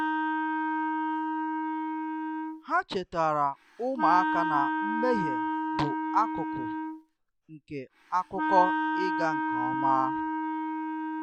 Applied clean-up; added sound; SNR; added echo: none; Wind instrument, woodwind instrument; -1 dB; none.